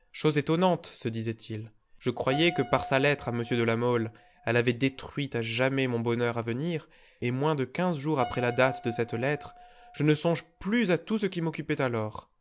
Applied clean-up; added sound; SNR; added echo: none; Piano; 18 dB; none.